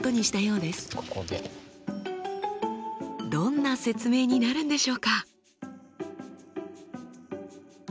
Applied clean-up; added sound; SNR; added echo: none; none; none; none.